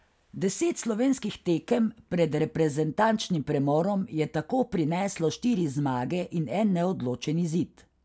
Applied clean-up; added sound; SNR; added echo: none; none; none; none.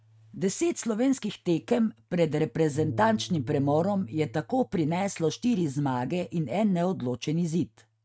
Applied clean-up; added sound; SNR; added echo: neural mask model RNNoise.